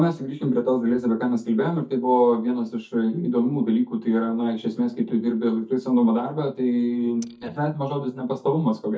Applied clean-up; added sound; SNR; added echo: neural mask model DeepFilterNet 3.